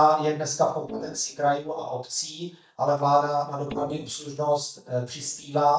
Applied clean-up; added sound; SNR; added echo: neural mask model DeepFilterNet 3.